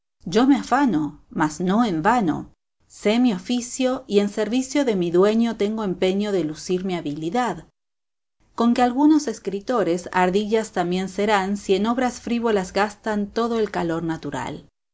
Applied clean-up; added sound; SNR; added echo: none; none; none; none.